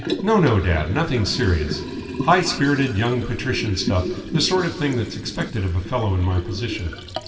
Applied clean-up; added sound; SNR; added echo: none; Liquid; 9 dB; reverberation time 2.5 s.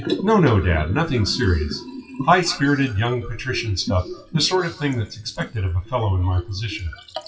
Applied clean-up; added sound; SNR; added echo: classical method WPE with log-MMSE.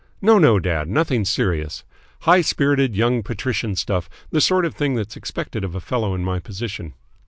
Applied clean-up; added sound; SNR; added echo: none; none; none; none.